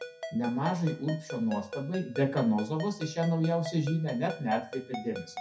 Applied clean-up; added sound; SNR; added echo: none; Ringtone; 11 dB; reverberation time 0.3 s.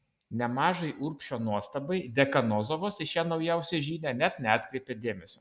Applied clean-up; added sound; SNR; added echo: none; none; none; none.